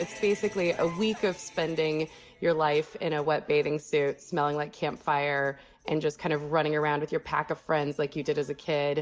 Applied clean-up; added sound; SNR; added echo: none; none; none; none.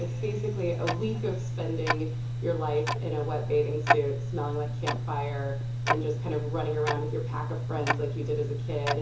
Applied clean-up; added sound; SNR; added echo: none; Tick-tock; -2 dB; reverberation time 0.7 s.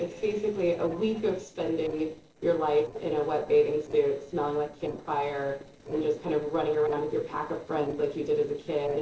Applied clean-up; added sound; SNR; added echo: neural separator model SepFormer DNS4.